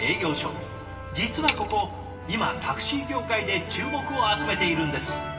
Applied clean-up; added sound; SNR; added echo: none; Bicycle bell; 11 dB; reverberation time 2.7 s.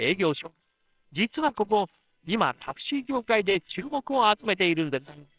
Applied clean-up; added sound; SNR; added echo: neural separator model SepFormer WHAMR!.